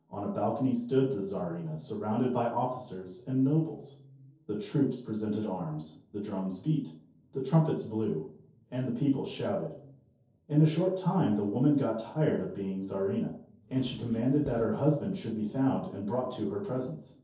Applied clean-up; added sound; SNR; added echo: neural separator model SepFormer DNS4.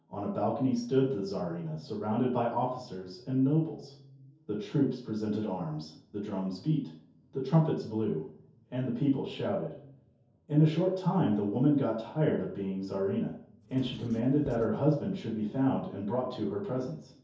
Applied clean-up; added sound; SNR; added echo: none; Writing; 19 dB; reverberation time 0.6 s.